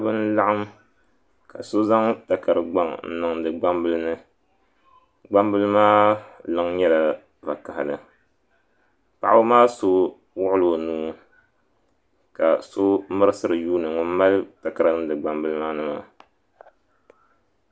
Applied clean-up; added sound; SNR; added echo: none; none; none; none.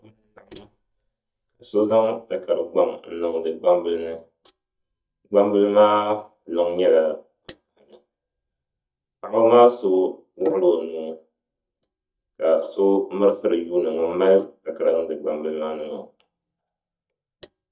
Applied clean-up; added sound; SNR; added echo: neural mask model DeepFilterNet 3.